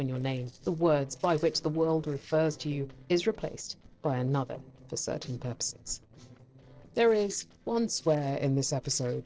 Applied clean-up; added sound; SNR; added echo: neural separator model SepFormer DNS4.